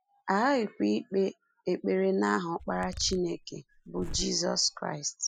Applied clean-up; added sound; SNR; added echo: classical method spectral subtraction.